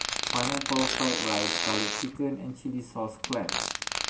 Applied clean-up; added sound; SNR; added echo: none; Fart; -1 dB; reverberation time 0.2 s.